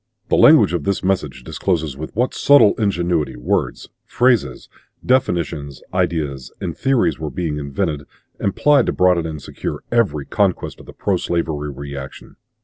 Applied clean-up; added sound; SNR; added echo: none; none; none; none.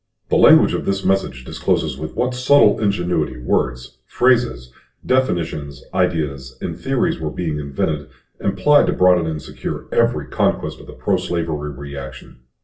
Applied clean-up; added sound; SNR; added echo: none; none; none; reverberation time 0.3 s.